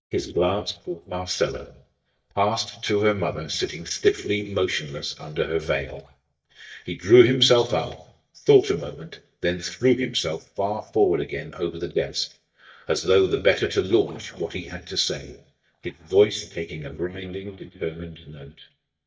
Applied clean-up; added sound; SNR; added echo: neural mask model DeepFilterNet 3.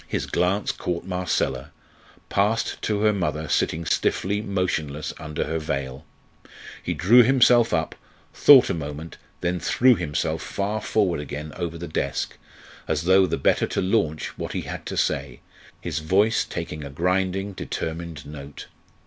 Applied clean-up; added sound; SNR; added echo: none; none; none; none.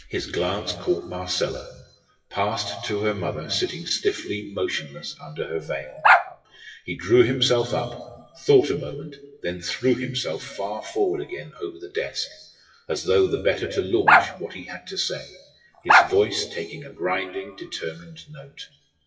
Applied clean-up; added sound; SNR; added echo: classical method WPE with log-MMSE.